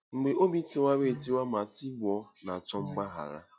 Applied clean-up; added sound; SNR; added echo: classical method log-MMSE.